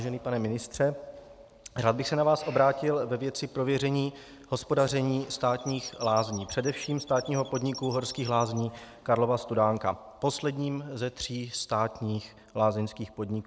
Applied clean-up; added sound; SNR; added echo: none; Squeak / Chirp, tweet; 16 dB; none.